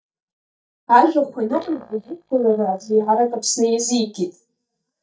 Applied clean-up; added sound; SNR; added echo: neural mask model DeepFilterNet 3.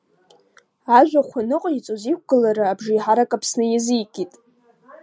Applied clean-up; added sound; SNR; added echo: none; none; none; none.